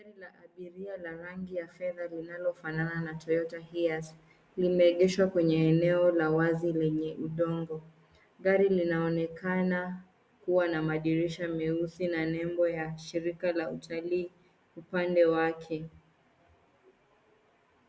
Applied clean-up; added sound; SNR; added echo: none; none; none; none.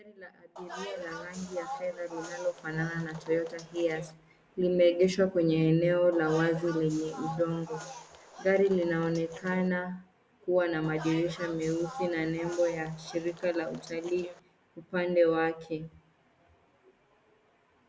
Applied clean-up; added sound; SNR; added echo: none; Bus; 14 dB; none.